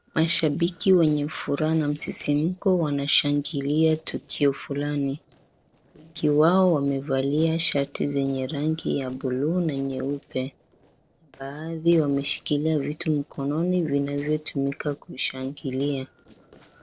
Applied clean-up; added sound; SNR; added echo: neural separator model SepFormer DNS4.